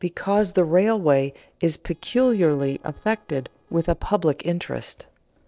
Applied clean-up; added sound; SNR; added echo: neural separator model SepFormer DNS4.